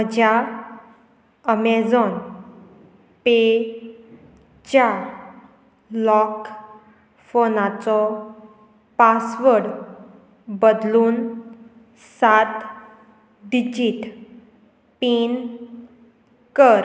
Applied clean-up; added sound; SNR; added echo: none; none; none; none.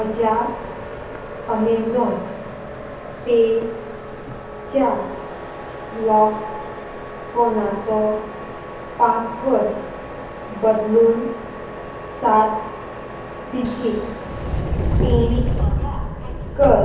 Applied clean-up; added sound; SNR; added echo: none; Subway, metro, underground; 5 dB; reverberation time 0.6 s.